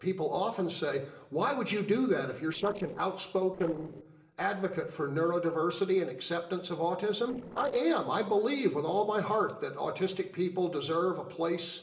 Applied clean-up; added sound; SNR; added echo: neural separator model SepFormer DNS4.